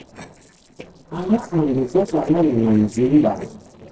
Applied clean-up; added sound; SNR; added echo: neural separator model SepFormer DNS4.